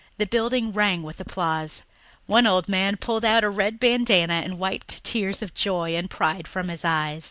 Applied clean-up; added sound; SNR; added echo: none; none; none; none.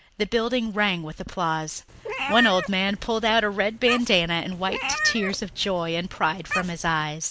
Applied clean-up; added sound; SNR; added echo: none; Meow; 7 dB; none.